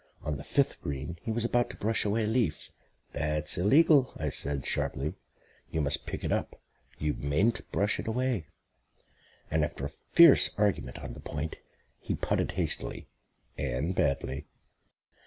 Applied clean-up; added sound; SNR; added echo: none; none; none; none.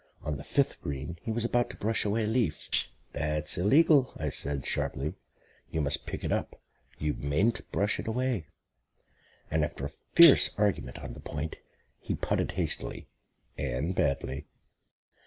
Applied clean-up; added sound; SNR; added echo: neural mask model Resemble Enhance denoiser.